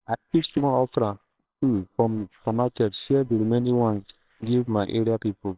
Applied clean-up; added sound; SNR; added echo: neural separator model SepFormer WHAMR!.